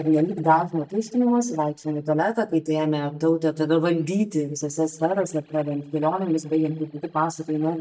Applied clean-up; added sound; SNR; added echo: neural mask model DeepFilterNet 3.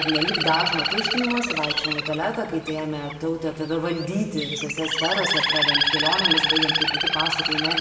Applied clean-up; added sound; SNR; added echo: none; Bird; -2 dB; reverberation time 1.2 s.